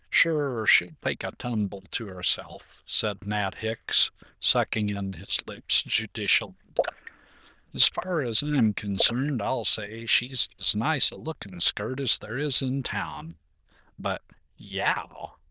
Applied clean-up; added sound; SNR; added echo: neural diffusion model UNIVERSE++.